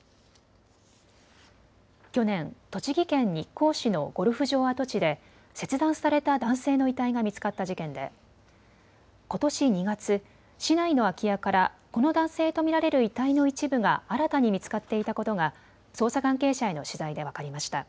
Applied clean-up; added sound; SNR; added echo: none; none; none; none.